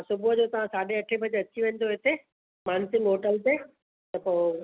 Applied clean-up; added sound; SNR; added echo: none; none; none; none.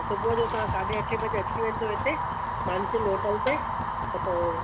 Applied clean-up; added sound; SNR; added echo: none; Fire; -1 dB; none.